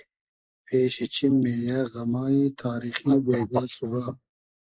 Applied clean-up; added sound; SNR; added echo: neural mask model Resemble Enhance denoiser.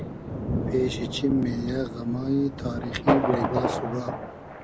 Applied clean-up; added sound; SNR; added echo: none; Thunder; 1 dB; none.